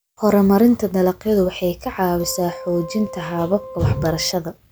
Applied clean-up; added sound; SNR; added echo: none; Wind instrument, woodwind instrument; 17 dB; none.